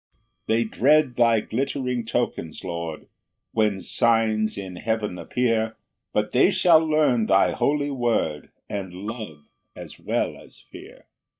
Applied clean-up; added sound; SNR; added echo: neural mask model DeepFilterNet 3.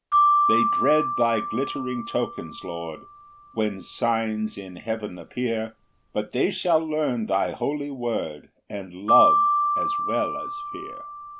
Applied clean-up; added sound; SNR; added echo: none; Marimba, xylophone; 0 dB; none.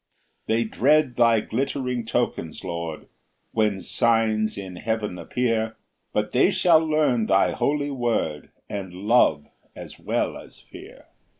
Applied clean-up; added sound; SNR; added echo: neural mask model Resemble Enhance denoiser.